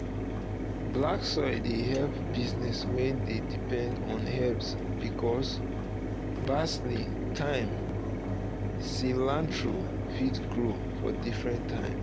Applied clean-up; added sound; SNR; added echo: none; Mechanisms; -1 dB; none.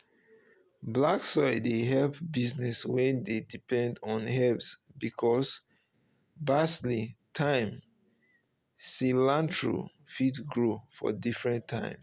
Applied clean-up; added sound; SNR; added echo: none; none; none; none.